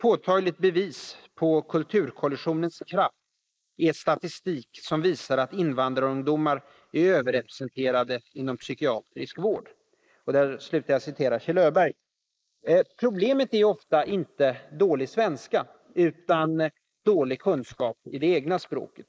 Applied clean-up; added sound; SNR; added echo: neural mask model Resemble Enhance denoiser.